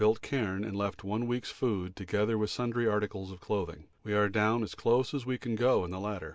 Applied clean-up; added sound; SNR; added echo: none; none; none; none.